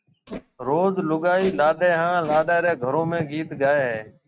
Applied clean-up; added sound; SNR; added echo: neural mask model RNNoise.